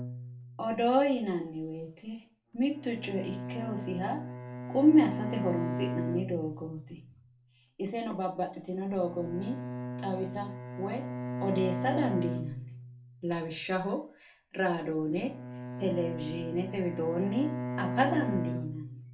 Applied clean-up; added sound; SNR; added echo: none; Bowed string instrument; 6 dB; reverberation time 0.3 s.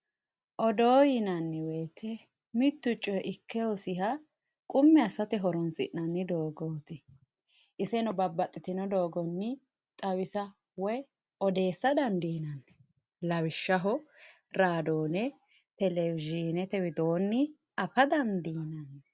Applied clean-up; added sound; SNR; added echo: none; none; none; none.